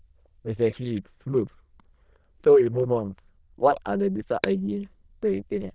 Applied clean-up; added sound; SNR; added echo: neural diffusion model UNIVERSE++.